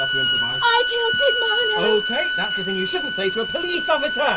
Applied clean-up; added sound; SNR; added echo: none; Bowed string instrument; 0 dB; none.